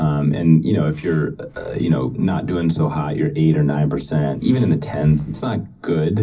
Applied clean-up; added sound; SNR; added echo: neural separator model SepFormer DNS4.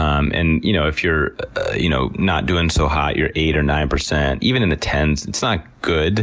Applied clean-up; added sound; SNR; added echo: none; none; none; none.